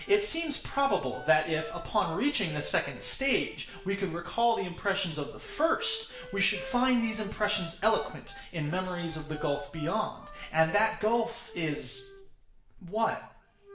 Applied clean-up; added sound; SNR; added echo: none; Wind instrument, woodwind instrument; 18 dB; reverberation time 0.7 s.